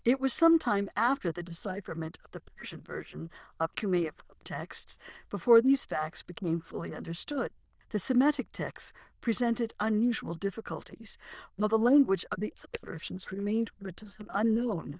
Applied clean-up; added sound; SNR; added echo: neural diffusion model UNIVERSE++.